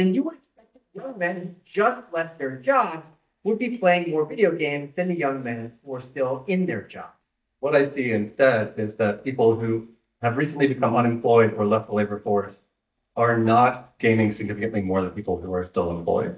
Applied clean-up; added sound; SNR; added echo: neural mask model DeepFilterNet 3.